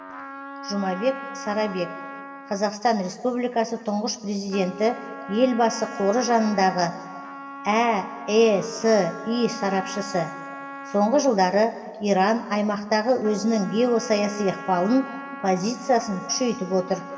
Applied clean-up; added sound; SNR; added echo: none; Trumpet; 14 dB; reverberation time 1.6 s.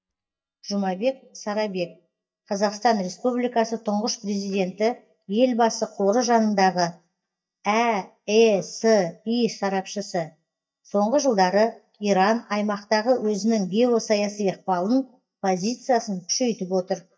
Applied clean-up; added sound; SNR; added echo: neural mask model DeepFilterNet 3.